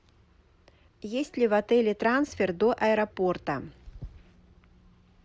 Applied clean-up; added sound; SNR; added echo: none; none; none; none.